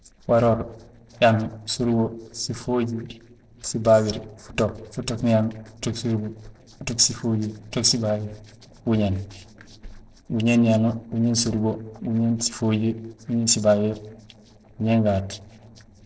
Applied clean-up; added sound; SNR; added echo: neural separator model SepFormer DNS4.